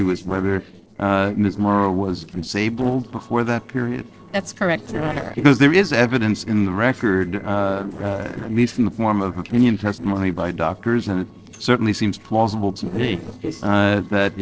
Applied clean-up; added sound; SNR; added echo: neural separator model SepFormer DNS4.